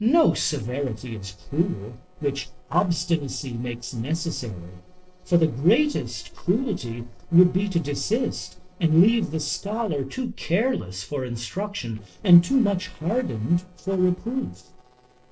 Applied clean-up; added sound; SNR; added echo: neural separator model SepFormer DNS4.